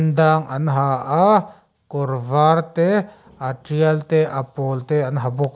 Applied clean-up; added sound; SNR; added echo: none; none; none; none.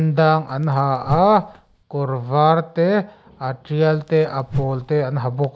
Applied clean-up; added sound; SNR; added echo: none; Whoosh, swoosh, swish; 12 dB; none.